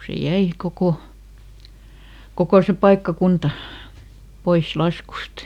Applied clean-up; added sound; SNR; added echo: none; none; none; none.